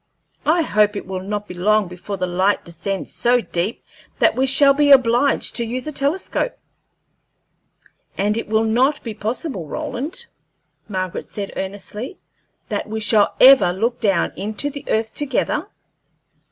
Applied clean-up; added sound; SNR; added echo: none; none; none; none.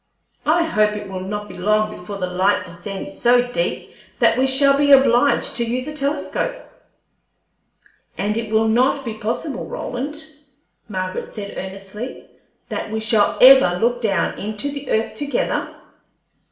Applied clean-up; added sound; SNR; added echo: none; none; none; reverberation time 0.6 s.